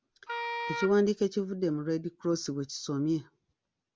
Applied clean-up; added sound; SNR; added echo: none; Wind instrument, woodwind instrument; 6 dB; none.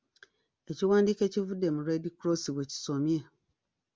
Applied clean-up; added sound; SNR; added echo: none; none; none; none.